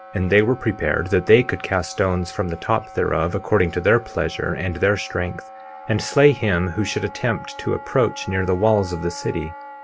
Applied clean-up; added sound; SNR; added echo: none; Wind instrument, woodwind instrument; 17 dB; none.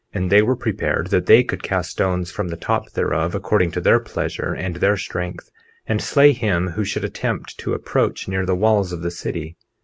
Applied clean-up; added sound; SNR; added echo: none; none; none; none.